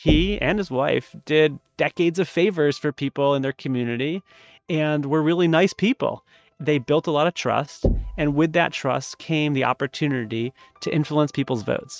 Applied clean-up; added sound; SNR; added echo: neural mask model RNNoise.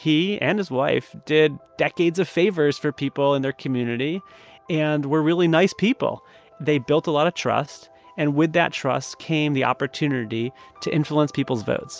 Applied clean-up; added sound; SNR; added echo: none; none; none; none.